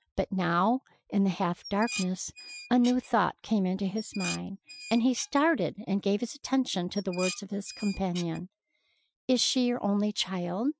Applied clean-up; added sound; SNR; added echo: classical method Wiener filter.